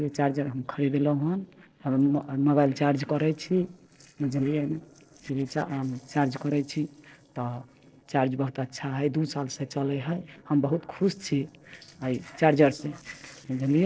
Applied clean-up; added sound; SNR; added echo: neural separator model SepFormer DNS4.